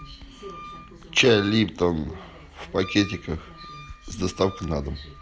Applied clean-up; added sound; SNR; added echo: none; Wind instrument, woodwind instrument; 19 dB; none.